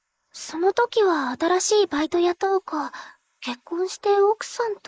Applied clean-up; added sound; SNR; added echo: neural mask model Resemble Enhance denoiser.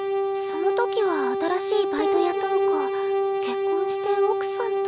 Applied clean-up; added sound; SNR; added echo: none; Brass instrument; -4 dB; none.